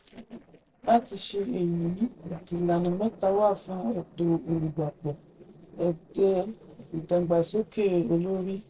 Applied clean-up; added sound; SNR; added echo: neural separator model SepFormer DNS4.